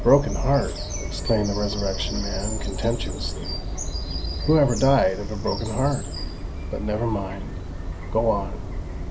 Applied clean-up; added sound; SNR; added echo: none; Bird vocalization, bird call, bird song; 3 dB; none.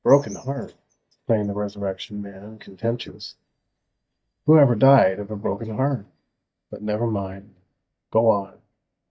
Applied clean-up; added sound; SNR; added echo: neural mask model DeepFilterNet 3.